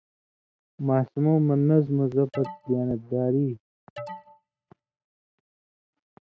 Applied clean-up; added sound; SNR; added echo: neural mask model RNNoise.